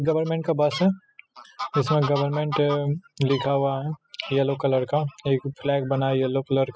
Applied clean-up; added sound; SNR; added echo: classical method spectral subtraction.